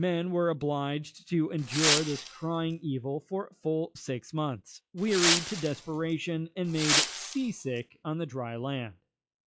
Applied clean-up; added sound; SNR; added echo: classical method log-MMSE.